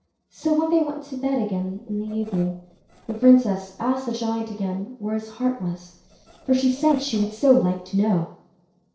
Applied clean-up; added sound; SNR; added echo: neural separator model SepFormer DNS4.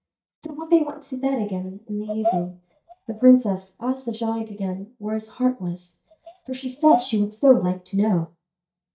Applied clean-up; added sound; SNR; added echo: neural mask model DeepFilterNet 3.